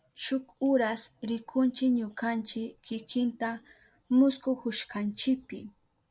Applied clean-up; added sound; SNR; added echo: none; none; none; none.